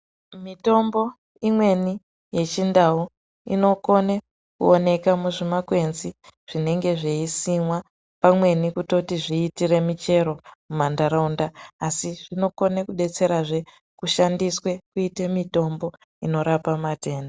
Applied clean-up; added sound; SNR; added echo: none; none; none; none.